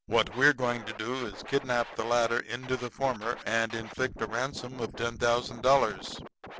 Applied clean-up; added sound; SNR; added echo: none; Scratching (performance technique); 15 dB; none.